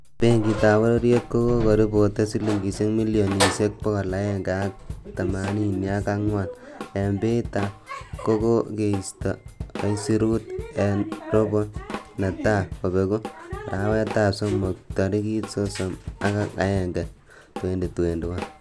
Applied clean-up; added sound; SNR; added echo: none; Drum kit; 14 dB; none.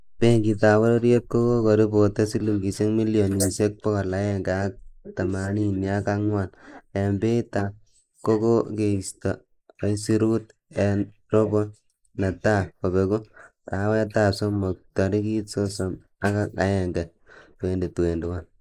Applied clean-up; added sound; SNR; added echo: neural mask model Resemble Enhance denoiser.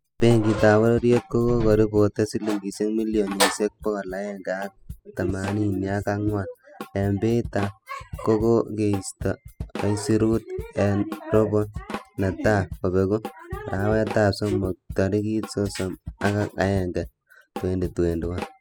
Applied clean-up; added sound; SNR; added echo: classical method spectral subtraction.